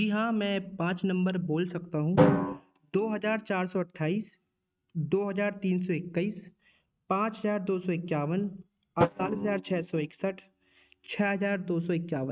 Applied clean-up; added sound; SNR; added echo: neural mask model RNNoise.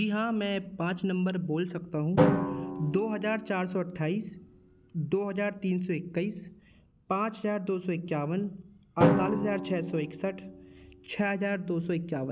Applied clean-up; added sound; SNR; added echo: none; Drum; 3 dB; none.